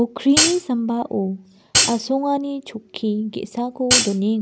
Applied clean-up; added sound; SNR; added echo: none; Hi-hat; -4 dB; none.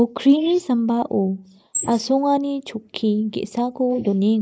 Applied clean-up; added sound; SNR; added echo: neural mask model Resemble Enhance denoiser.